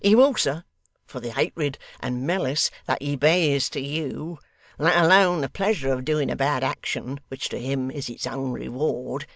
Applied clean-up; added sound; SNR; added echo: none; none; none; none.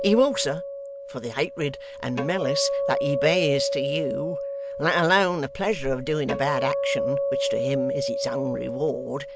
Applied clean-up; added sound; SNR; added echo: none; Acoustic guitar; 2 dB; none.